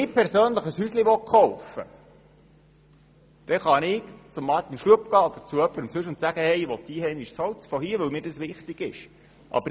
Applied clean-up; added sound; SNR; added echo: none; none; none; none.